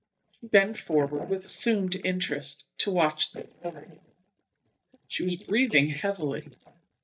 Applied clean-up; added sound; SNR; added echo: neural mask model DeepFilterNet 3.